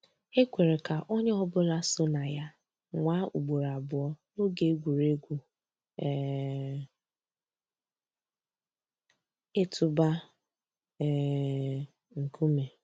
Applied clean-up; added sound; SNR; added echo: none; none; none; none.